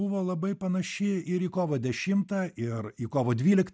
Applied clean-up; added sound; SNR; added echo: none; none; none; none.